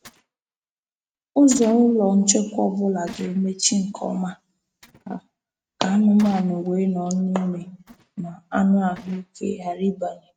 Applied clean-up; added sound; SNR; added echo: neural mask model RNNoise.